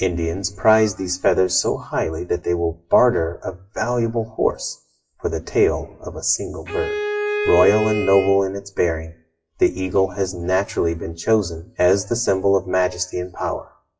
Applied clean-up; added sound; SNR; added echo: classical method WPE with log-MMSE.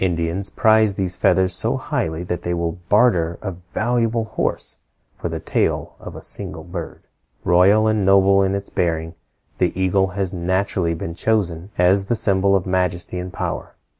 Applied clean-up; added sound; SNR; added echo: none; none; none; none.